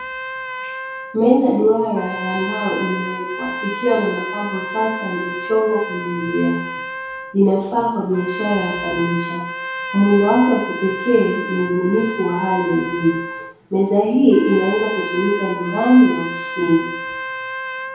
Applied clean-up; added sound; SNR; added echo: none; Trumpet; 9 dB; reverberation time 2.0 s.